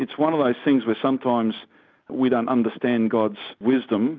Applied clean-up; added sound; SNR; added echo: none; none; none; none.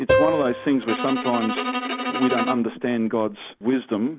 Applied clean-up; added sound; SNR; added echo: none; Piano + Bowed string instrument; 1 dB; none.